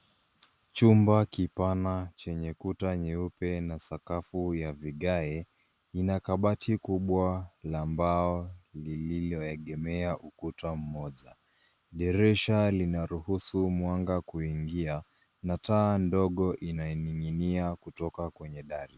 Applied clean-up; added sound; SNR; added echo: none; none; none; none.